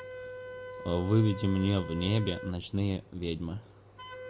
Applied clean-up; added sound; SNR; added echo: none; Wind instrument, woodwind instrument; 13 dB; none.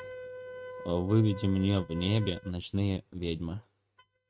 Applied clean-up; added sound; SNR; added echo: neural mask model RNNoise.